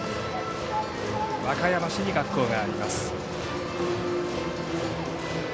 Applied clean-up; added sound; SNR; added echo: none; Acoustic guitar; 16 dB; none.